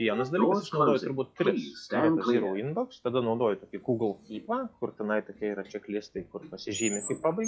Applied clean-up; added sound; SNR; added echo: classical method log-MMSE.